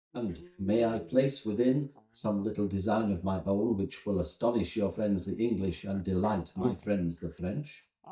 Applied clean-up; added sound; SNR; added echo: neural mask model DeepFilterNet 3.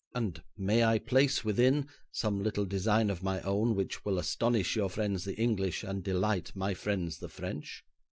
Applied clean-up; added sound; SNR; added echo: none; none; none; none.